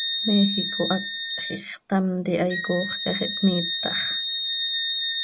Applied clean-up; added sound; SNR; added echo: none; Wind instrument, woodwind instrument; 0 dB; none.